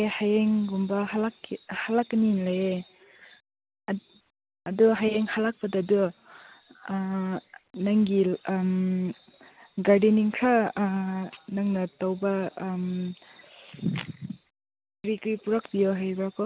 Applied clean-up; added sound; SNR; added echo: none; none; none; none.